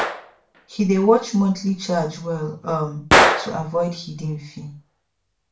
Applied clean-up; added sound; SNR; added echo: none; Gunshot, gunfire; 1 dB; reverberation time 0.3 s.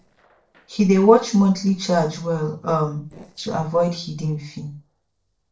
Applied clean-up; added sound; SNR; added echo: neural separator model SepFormer DNS4.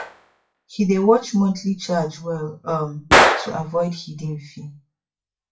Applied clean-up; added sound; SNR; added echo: classical method WPE with log-MMSE.